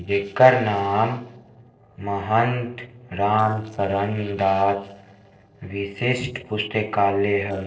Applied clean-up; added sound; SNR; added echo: neural separator model SepFormer DNS4.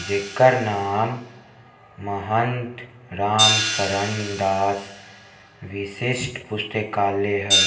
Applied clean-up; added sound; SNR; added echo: none; Hi-hat; 4 dB; reverberation time 0.7 s.